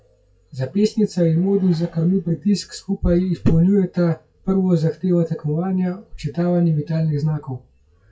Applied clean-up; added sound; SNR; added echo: classical method WPE with log-MMSE.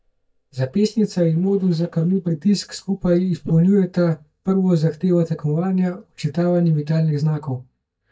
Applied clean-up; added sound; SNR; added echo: neural mask model DeepFilterNet 3.